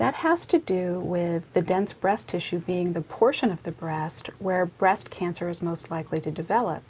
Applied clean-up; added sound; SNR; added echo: none; none; none; none.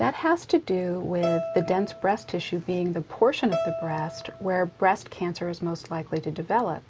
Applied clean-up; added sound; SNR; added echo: none; Bowed string instrument; 8 dB; none.